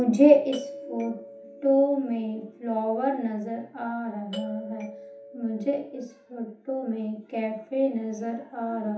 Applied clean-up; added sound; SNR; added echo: none; Doorbell; 16 dB; reverberation time 0.7 s.